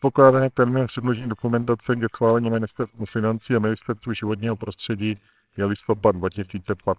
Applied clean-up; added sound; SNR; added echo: neural separator model SepFormer WHAMR!.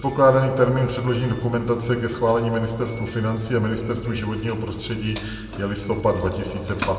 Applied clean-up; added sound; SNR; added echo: none; Doorbell; 19 dB; reverberation time 1.9 s.